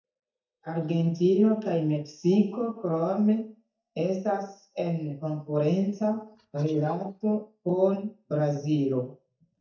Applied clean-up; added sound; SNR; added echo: neural mask model DeepFilterNet 3.